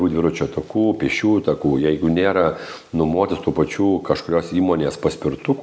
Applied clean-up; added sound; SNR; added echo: none; none; none; none.